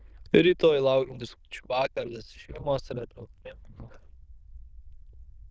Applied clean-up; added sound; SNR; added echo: neural diffusion model UNIVERSE++.